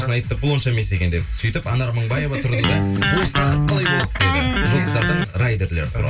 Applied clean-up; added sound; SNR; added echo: none; Electric guitar; -1 dB; reverberation time 0.2 s.